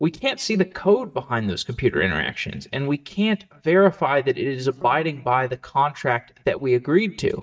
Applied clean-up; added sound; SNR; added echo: neural mask model DeepFilterNet 3.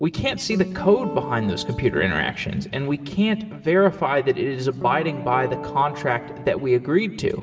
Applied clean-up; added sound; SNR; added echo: none; Guitar; 12 dB; reverberation time 1.6 s.